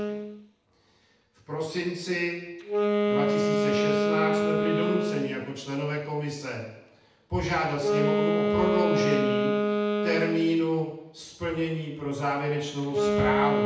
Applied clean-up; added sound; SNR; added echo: none; Wind instrument, woodwind instrument; -2 dB; reverberation time 0.8 s.